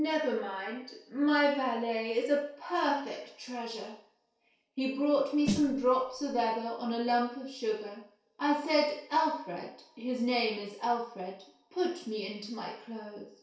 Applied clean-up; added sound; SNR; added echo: neural separator model SepFormer DNS4.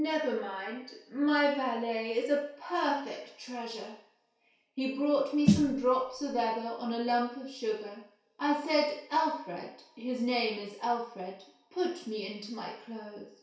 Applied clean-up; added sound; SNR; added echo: none; Snare drum; 0 dB; reverberation time 0.6 s.